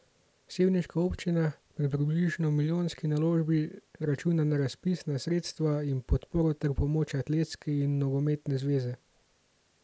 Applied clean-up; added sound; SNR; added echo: none; none; none; none.